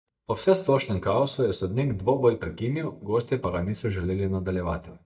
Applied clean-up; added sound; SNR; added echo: neural mask model DeepFilterNet 3.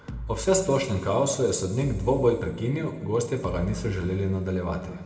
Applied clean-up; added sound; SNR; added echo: none; Bass drum; 14 dB; reverberation time 1.6 s.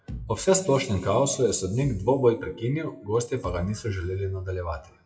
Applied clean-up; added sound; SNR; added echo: classical method WPE with log-MMSE.